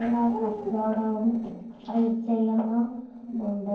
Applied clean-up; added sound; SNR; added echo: neural separator model SepFormer DNS4.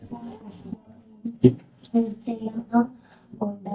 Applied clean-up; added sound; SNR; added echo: neural mask model DeepFilterNet 3.